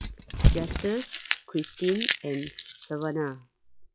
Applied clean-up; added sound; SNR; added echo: classical method log-MMSE.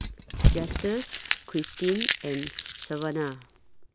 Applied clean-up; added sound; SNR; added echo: none; Crumpling, crinkling / Crushing; -3 dB; none.